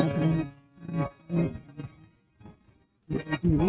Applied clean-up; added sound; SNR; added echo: neural mask model RNNoise.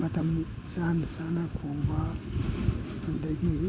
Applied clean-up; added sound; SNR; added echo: none; none; none; none.